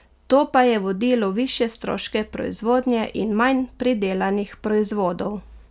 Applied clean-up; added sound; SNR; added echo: none; none; none; none.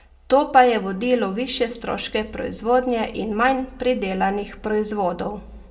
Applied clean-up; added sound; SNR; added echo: none; none; none; reverberation time 0.5 s.